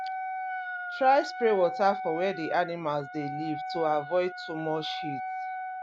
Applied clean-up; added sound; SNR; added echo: none; Wind instrument, woodwind instrument; 7 dB; none.